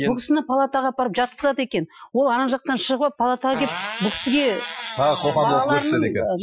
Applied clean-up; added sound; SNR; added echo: classical method Wiener filter.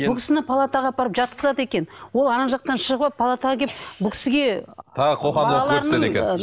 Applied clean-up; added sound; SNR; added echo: none; none; none; none.